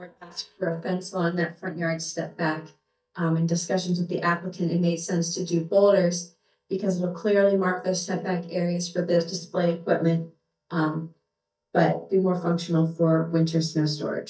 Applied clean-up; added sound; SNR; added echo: neural mask model DeepFilterNet 3.